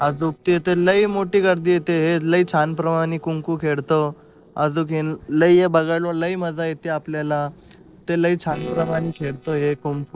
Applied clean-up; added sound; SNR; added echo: neural separator model SepFormer DNS4.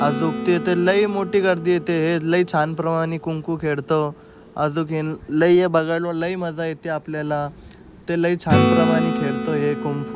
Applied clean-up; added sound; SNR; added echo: none; Acoustic guitar / Strum; 6 dB; none.